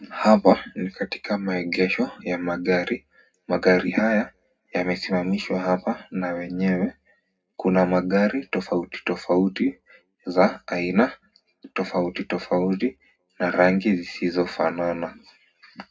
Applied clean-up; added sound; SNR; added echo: none; none; none; reverberation time 0.3 s.